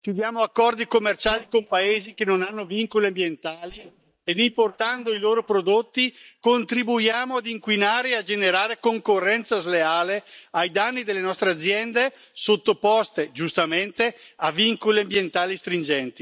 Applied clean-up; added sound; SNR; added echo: neural mask model DeepFilterNet 3.